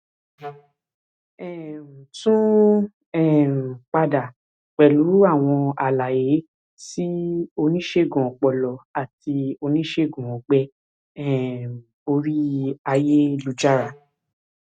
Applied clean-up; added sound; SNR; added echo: neural mask model RNNoise.